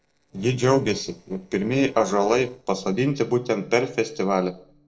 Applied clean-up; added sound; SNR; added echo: neural separator model SepFormer DNS4.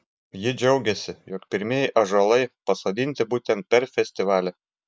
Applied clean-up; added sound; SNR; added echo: none; none; none; none.